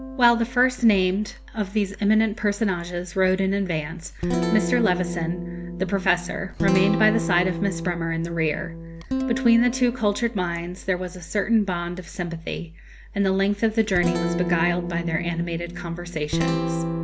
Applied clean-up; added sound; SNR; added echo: none; Guitar; 5 dB; none.